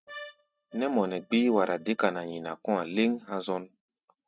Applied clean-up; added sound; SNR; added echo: neural mask model RNNoise.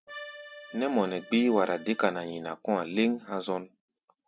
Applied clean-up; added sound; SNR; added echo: none; Accordion; 15 dB; none.